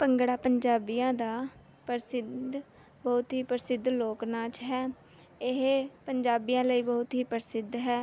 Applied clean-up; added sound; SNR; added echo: none; none; none; none.